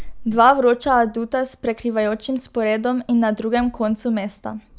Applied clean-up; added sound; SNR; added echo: none; Cricket; 19 dB; none.